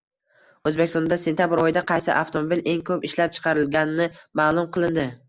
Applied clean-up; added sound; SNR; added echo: none; none; none; none.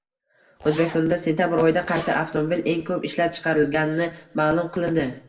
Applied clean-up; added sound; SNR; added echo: none; Zipper (clothing); 17 dB; reverberation time 0.7 s.